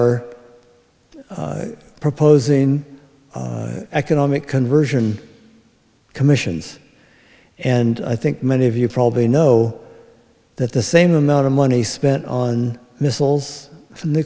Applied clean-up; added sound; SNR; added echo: none; none; none; none.